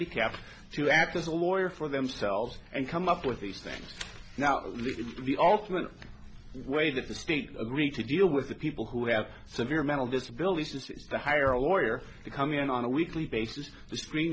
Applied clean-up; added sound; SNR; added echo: none; Door / Car; 18 dB; none.